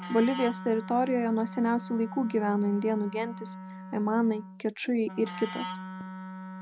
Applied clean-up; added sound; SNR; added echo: none; Wind instrument, woodwind instrument; 11 dB; none.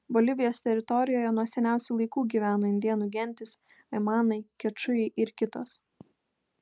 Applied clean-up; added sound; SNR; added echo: none; none; none; none.